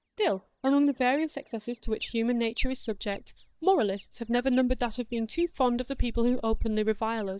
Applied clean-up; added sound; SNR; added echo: neural mask model DeepFilterNet 3.